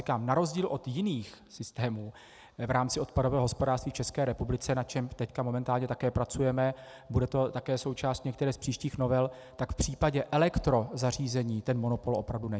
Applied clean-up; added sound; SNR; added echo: none; none; none; none.